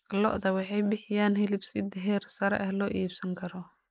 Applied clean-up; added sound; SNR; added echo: neural mask model Resemble Enhance denoiser.